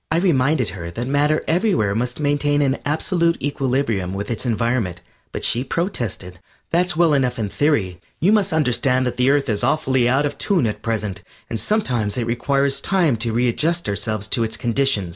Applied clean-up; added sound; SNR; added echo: none; none; none; none.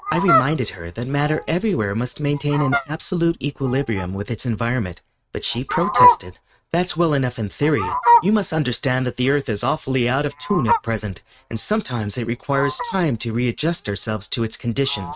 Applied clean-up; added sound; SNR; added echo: neural mask model RNNoise.